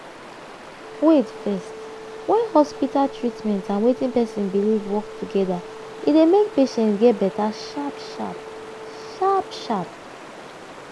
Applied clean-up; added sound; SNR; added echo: none; Wind instrument, woodwind instrument + Stream; 14 dB; none.